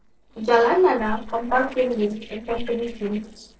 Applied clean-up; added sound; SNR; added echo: neural separator model SepFormer DNS4.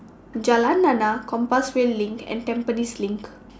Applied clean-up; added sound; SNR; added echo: none; none; none; none.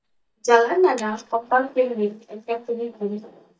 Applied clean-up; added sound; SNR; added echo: neural mask model DeepFilterNet 3.